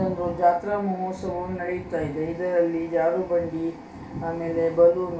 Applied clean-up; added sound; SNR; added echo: none; none; none; reverberation time 0.3 s.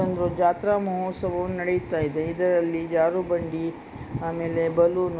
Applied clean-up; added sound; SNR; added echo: none; none; none; none.